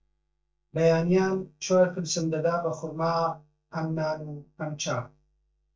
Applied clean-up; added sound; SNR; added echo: neural mask model DeepFilterNet 3.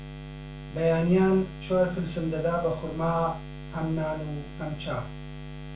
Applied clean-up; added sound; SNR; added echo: none; Buzz; 11 dB; reverberation time 0.2 s.